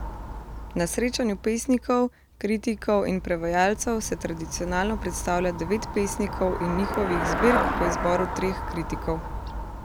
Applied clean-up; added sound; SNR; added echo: none; Traffic noise, roadway noise / Bicycle; 5 dB; none.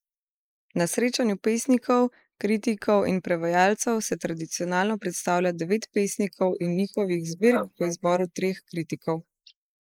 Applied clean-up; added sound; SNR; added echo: neural mask model Resemble Enhance denoiser.